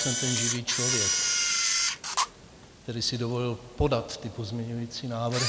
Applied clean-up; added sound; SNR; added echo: none; Camera; -1 dB; none.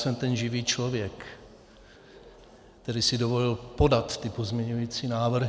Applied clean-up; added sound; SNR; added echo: none; none; none; none.